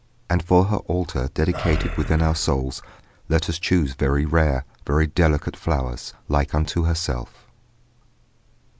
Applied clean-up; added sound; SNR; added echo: none; Animal; 6 dB; none.